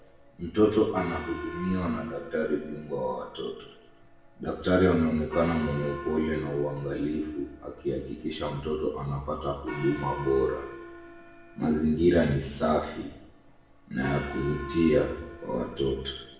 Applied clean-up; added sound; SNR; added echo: none; Gong; 14 dB; reverberation time 0.8 s.